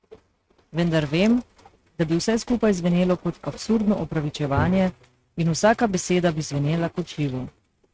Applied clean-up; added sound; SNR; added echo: neural mask model RNNoise.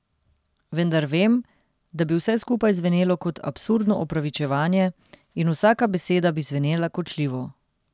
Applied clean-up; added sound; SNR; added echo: none; none; none; none.